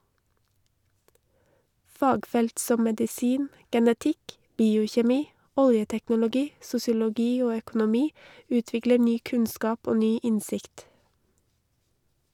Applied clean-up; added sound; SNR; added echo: none; none; none; none.